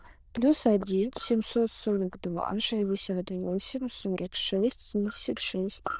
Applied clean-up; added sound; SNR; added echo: neural diffusion model UNIVERSE++.